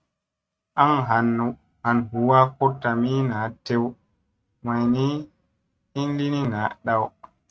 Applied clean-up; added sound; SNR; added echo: neural mask model RNNoise.